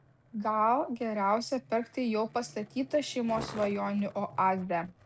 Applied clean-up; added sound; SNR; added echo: none; Skateboard; 18 dB; none.